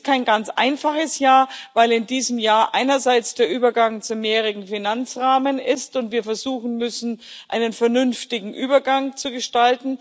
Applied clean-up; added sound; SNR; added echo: none; none; none; none.